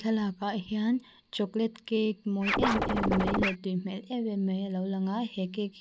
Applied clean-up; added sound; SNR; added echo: none; Scratching (performance technique); -2 dB; none.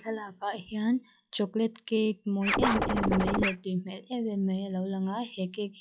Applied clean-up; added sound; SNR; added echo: classical method log-MMSE.